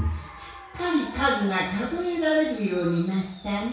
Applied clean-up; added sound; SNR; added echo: none; Applause / Cheering; 20 dB; reverberation time 0.6 s.